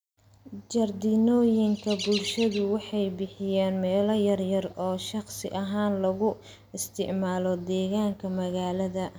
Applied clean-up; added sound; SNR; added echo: none; Chirp, tweet; 13 dB; none.